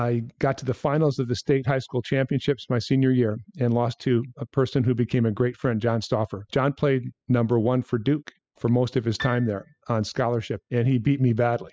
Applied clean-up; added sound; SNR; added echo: classical method spectral subtraction.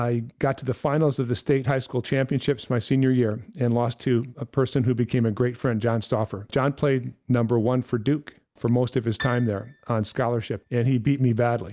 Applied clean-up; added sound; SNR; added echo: none; Piano; 18 dB; none.